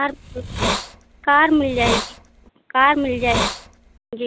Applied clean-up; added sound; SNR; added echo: none; Hiss; 5 dB; none.